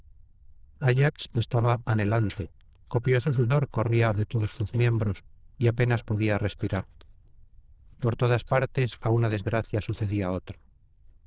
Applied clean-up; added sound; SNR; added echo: neural diffusion model UNIVERSE++.